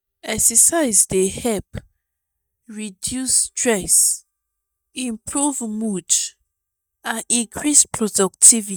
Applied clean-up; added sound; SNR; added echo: neural mask model DeepFilterNet 3.